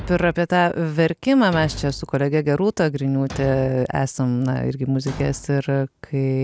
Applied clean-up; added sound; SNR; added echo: none; Thump, thud; 17 dB; none.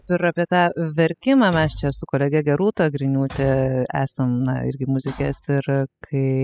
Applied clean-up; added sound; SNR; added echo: classical method spectral subtraction.